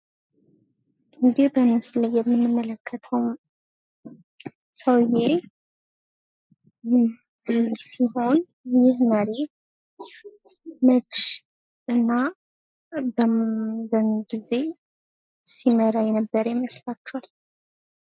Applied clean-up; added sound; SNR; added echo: neural mask model Resemble Enhance denoiser.